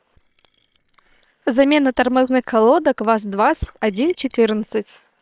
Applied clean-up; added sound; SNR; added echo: neural separator model SepFormer WHAM!.